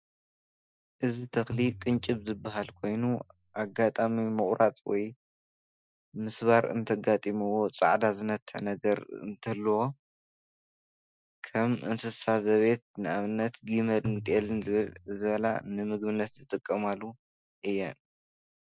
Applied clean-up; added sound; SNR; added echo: neural mask model DeepFilterNet 3.